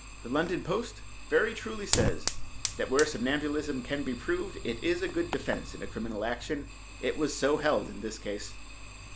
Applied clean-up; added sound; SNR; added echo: none; Fire; 6 dB; none.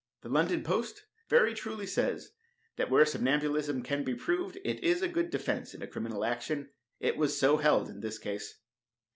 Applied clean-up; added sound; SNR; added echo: none; none; none; none.